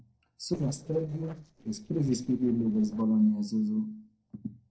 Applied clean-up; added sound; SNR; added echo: neural separator model SepFormer DNS4.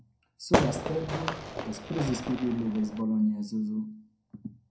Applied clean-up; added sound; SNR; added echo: none; Fireworks; 0 dB; reverberation time 0.3 s.